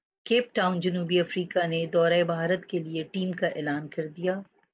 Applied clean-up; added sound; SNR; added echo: none; none; none; none.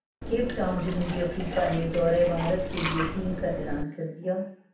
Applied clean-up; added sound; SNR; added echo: none; Liquid; 4 dB; reverberation time 0.7 s.